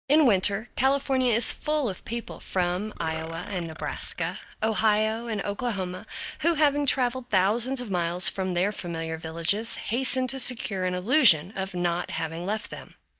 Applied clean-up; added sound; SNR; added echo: neural mask model DeepFilterNet 3.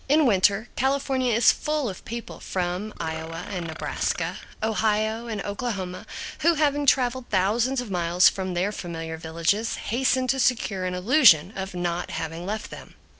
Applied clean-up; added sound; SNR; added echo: none; Burping, eructation; 15 dB; none.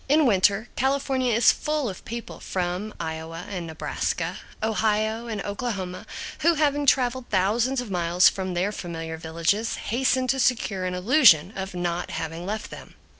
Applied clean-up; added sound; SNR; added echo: none; none; none; none.